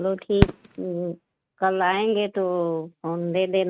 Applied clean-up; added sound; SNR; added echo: neural mask model RNNoise.